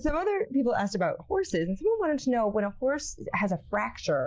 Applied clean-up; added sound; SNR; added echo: none; none; none; none.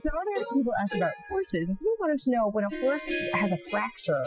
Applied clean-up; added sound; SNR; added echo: classical method spectral subtraction.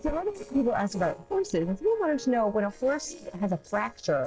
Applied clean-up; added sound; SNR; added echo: neural separator model SepFormer DNS4.